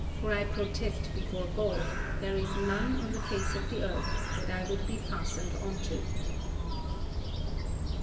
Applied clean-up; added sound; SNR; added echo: none; Bird; -4 dB; reverberation time 2.8 s.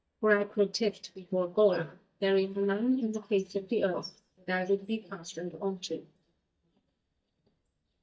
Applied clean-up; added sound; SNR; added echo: neural mask model DeepFilterNet 3.